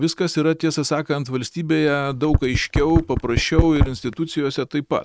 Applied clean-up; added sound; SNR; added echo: neural mask model RNNoise.